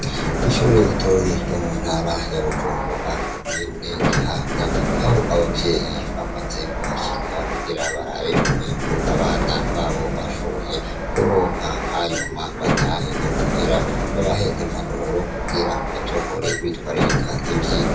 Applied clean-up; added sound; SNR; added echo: none; Sliding door; -2 dB; reverberation time 0.3 s.